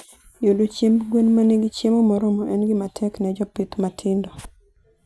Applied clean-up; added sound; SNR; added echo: none; none; none; none.